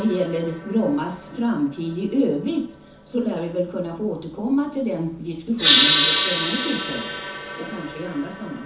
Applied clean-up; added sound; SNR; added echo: none; Gong; 1 dB; reverberation time 0.9 s.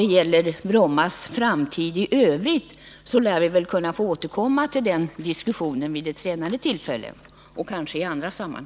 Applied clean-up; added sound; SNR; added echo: none; none; none; none.